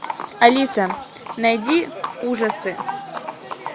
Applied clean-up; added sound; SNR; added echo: none; Livestock, farm animals, working animals; 9 dB; none.